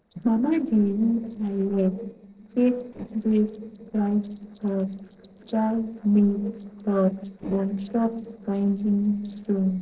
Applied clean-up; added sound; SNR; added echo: neural separator model SepFormer DNS4.